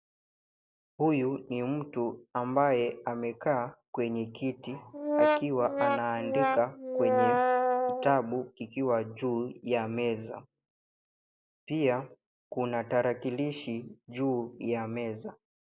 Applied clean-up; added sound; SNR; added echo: none; Brass instrument; -3 dB; none.